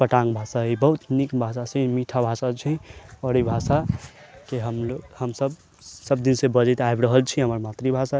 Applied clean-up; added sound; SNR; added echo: none; none; none; none.